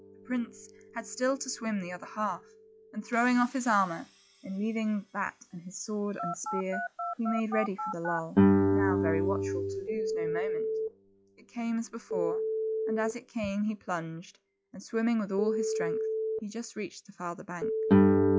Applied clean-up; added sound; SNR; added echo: classical method log-MMSE.